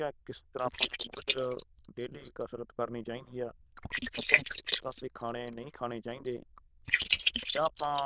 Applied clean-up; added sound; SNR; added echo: neural diffusion model UNIVERSE++.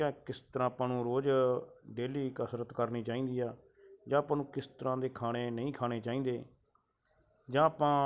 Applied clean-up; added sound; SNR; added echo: none; none; none; none.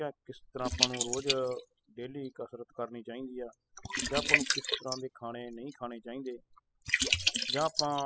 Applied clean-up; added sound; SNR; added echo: classical method spectral subtraction.